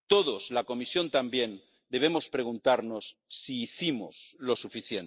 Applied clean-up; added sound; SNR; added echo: neural mask model Resemble Enhance denoiser.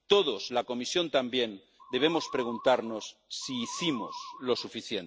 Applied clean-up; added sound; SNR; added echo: none; Musical instrument; 13 dB; none.